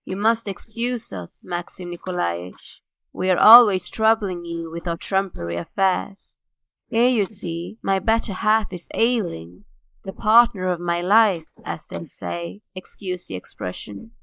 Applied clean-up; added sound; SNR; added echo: neural mask model Resemble Enhance denoiser.